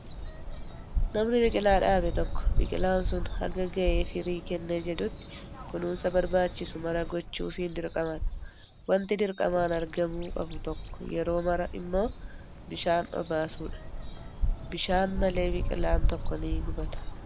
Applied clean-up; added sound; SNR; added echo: none; Bird vocalization, bird call, bird song; 1 dB; none.